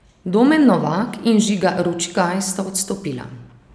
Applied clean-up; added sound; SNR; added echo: none; none; none; none.